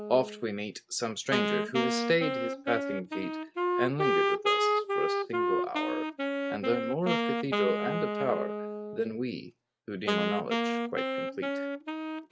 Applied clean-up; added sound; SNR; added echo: neural mask model RNNoise.